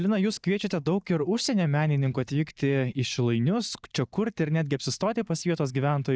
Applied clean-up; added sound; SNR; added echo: neural mask model DeepFilterNet 3.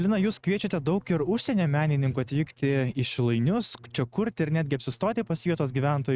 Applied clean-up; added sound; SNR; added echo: neural mask model RNNoise.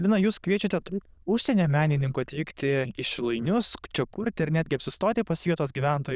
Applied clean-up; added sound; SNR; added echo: neural diffusion model UNIVERSE++.